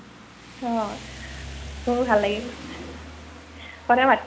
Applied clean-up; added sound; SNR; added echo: none; Rain; 13 dB; none.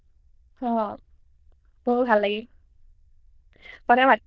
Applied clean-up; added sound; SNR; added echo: neural diffusion model UNIVERSE++.